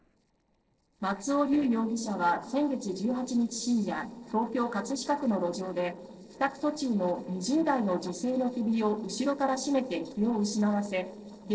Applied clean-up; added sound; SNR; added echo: neural separator model SepFormer DNS4.